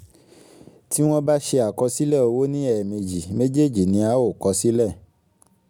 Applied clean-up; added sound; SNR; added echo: none; none; none; none.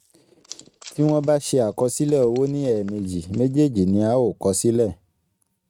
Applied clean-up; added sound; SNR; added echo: neural mask model RNNoise.